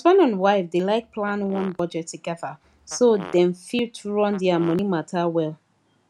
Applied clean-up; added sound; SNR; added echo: none; Fart; 20 dB; none.